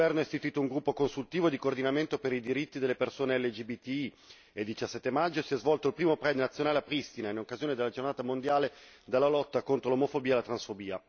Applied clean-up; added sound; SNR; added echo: none; none; none; none.